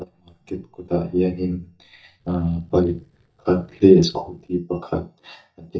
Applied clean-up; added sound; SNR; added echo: neural mask model DeepFilterNet 3.